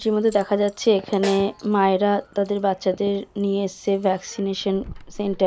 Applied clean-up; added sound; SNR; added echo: none; Snare drum + Keys jangling; 20 dB; none.